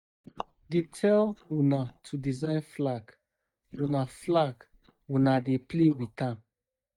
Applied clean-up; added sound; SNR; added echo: neural mask model DeepFilterNet 3.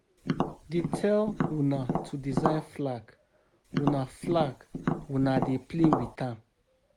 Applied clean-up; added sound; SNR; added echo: none; Tap; 1 dB; none.